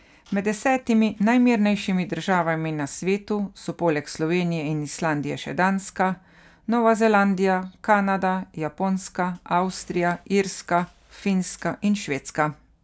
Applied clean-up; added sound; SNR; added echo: none; none; none; none.